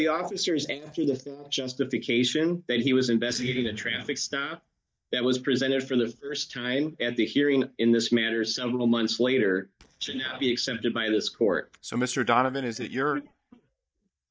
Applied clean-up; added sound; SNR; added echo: neural mask model DeepFilterNet 3.